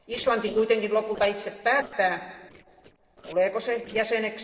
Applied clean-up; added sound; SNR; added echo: neural separator model SepFormer DNS4.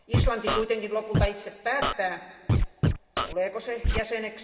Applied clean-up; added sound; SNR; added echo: none; Scratching (performance technique); -3 dB; reverberation time 2.6 s.